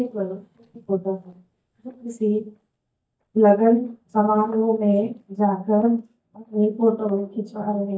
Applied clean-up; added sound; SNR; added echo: neural mask model DeepFilterNet 3.